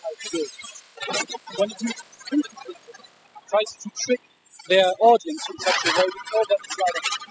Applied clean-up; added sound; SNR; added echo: classical method spectral subtraction.